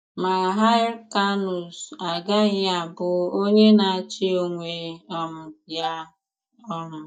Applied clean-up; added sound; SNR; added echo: neural mask model DeepFilterNet 3.